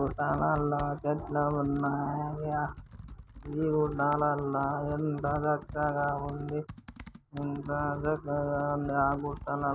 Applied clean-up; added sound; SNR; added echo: none; Computer keyboard; 14 dB; none.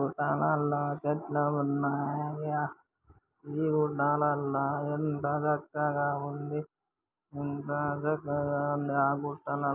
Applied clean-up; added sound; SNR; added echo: none; none; none; none.